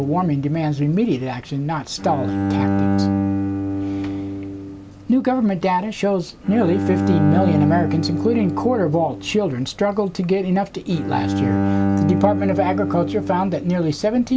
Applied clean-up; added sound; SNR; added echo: none; Bowed string instrument; 2 dB; none.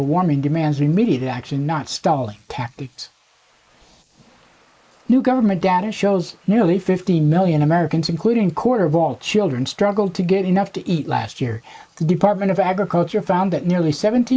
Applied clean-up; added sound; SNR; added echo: neural mask model Resemble Enhance denoiser.